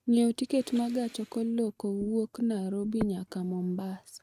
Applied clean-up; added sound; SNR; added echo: neural mask model RNNoise.